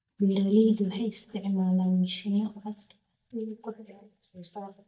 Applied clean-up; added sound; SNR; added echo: neural mask model DeepFilterNet 3.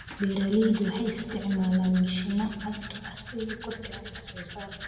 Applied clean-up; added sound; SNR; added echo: none; Domestic sounds, home sounds; 13 dB; reverberation time 2.1 s.